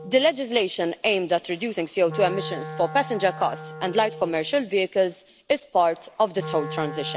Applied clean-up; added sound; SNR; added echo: none; Wind instrument, woodwind instrument; 13 dB; none.